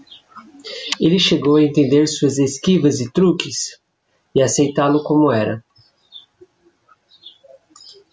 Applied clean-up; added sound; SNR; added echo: none; none; none; none.